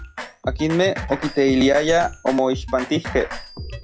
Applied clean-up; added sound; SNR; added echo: classical method log-MMSE.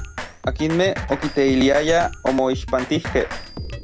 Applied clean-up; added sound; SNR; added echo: none; Drum kit; 9 dB; none.